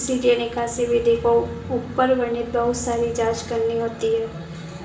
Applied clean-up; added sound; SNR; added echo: none; Motorcycle / Crow; 16 dB; reverberation time 0.8 s.